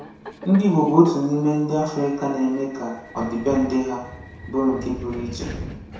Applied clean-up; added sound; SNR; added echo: none; Subway, metro, underground; 15 dB; reverberation time 0.7 s.